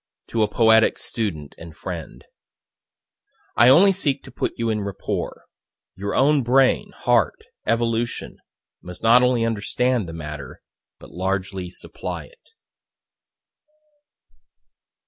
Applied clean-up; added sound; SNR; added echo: none; none; none; none.